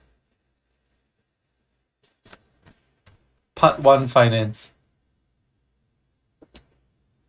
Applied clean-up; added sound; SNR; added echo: neural mask model RNNoise.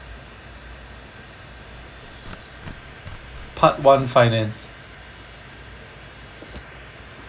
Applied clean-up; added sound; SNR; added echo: none; Tearing; 18 dB; none.